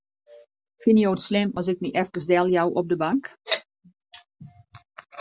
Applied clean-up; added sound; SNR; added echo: none; none; none; none.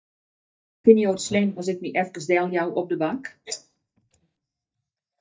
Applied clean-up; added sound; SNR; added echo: neural mask model DeepFilterNet 3.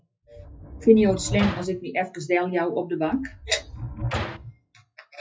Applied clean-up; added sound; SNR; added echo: classical method WPE with log-MMSE.